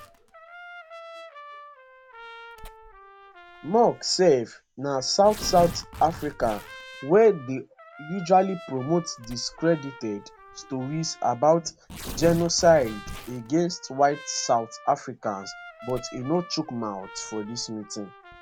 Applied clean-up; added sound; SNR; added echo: none; Trumpet + Tearing; 16 dB; none.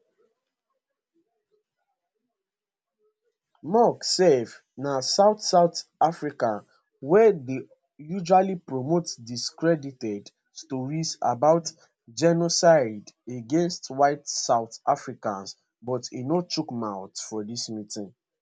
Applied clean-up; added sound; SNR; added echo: none; none; none; none.